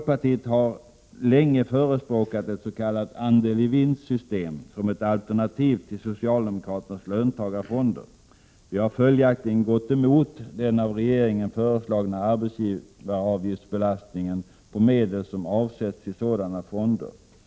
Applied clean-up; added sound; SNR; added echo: none; none; none; none.